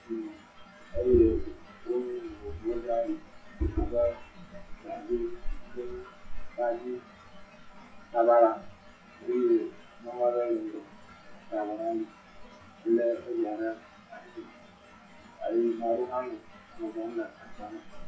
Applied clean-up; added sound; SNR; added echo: classical method WPE with log-MMSE.